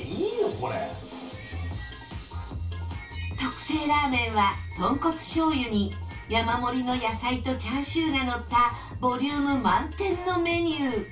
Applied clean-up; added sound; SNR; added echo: none; none; none; reverberation time 0.3 s.